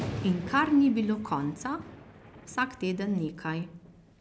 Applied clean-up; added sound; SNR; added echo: none; Thunder; 13 dB; none.